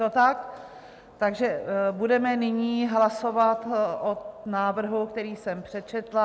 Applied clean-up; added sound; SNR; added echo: none; none; none; none.